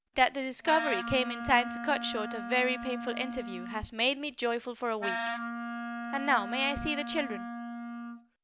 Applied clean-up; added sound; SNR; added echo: none; Wind instrument, woodwind instrument; 6 dB; none.